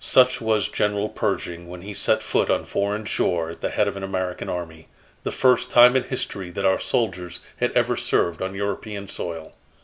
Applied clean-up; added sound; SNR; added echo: none; none; none; none.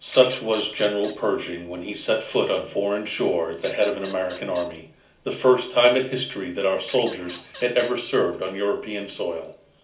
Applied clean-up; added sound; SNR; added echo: none; Bird vocalization, bird call, bird song / Fowl; 18 dB; reverberation time 0.4 s.